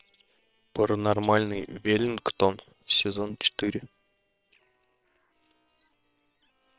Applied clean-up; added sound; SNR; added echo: neural separator model SepFormer WHAM!.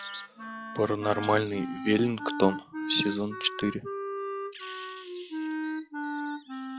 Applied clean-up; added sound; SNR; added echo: classical method log-MMSE.